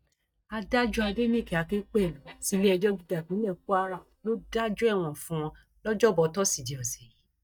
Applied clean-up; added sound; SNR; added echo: neural mask model DeepFilterNet 3.